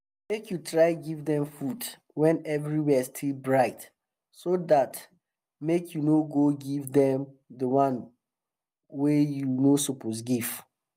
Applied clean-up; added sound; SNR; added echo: none; none; none; none.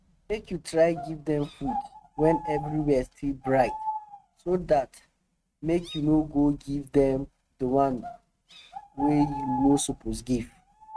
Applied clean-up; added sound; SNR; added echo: neural mask model RNNoise.